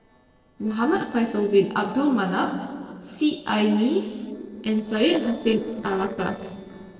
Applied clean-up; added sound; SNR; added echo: neural separator model SepFormer DNS4.